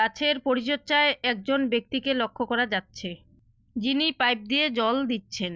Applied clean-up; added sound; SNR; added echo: none; none; none; none.